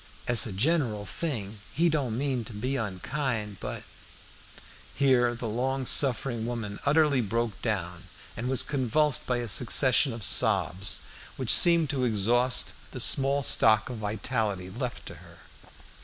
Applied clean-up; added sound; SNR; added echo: none; none; none; none.